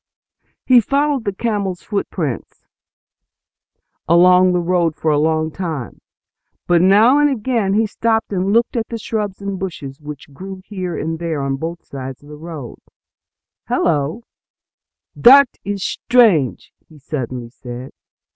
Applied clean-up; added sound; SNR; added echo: none; none; none; none.